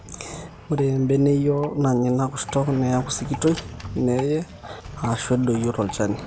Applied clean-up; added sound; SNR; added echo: none; Sliding door + Drip; 16 dB; none.